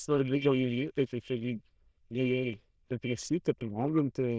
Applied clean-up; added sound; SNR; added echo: neural diffusion model UNIVERSE++.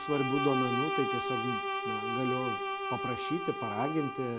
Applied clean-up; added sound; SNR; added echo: none; Bowed string instrument; 0 dB; none.